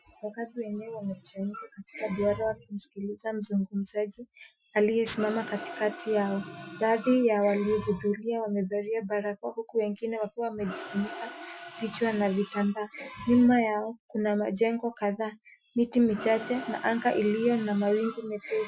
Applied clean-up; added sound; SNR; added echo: classical method Wiener filter.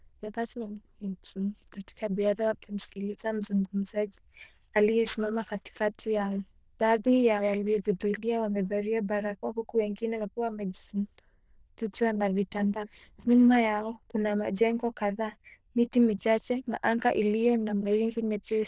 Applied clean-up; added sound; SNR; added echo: neural diffusion model UNIVERSE++.